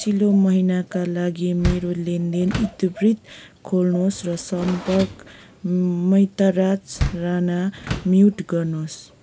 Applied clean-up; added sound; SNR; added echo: none; Door; 12 dB; none.